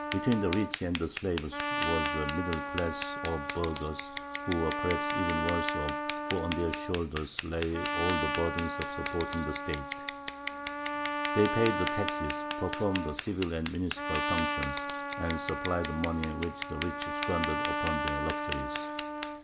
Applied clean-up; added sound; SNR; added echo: none; Trumpet + Scissors; 0 dB; none.